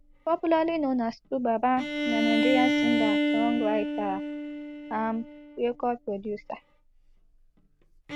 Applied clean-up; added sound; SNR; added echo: none; Bowed string instrument; 1 dB; none.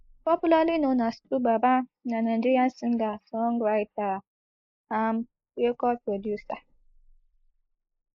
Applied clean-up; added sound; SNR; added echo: neural mask model Resemble Enhance denoiser.